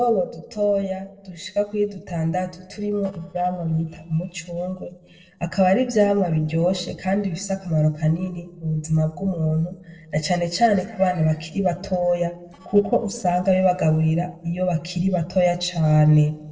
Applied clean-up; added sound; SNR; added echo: neural separator model SepFormer DNS4.